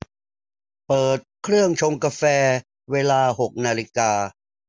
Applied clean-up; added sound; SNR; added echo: none; none; none; none.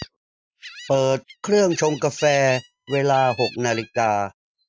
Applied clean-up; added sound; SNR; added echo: neural mask model RNNoise.